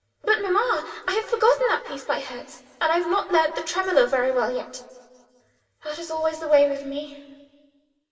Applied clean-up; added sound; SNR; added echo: none; none; none; reverberation time 1.8 s.